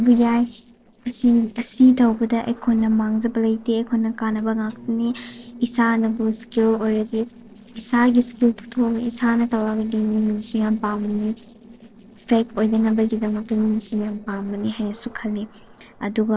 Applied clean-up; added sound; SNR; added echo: neural separator model SepFormer DNS4.